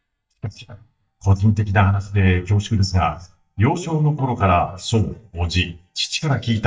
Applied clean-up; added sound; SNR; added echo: neural mask model DeepFilterNet 3.